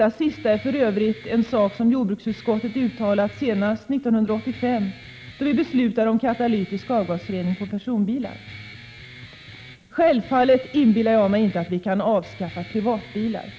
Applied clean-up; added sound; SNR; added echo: none; Guitar; 20 dB; none.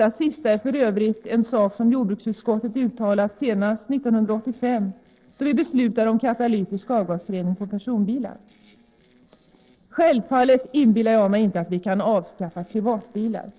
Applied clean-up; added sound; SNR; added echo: neural separator model SepFormer DNS4.